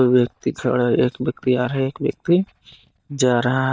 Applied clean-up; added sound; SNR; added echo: neural mask model DeepFilterNet 3.